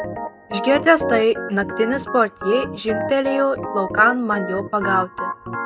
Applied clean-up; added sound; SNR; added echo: none; Organ; 7 dB; none.